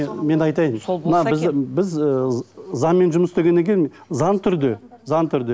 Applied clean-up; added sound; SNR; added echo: none; none; none; none.